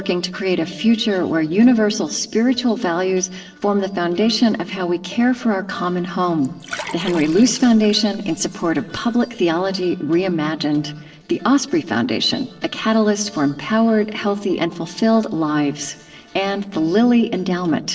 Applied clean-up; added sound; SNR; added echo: neural separator model SepFormer DNS4.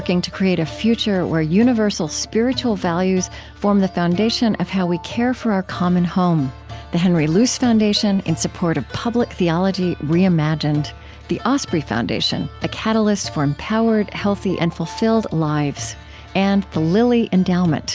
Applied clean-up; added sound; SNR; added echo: none; none; none; none.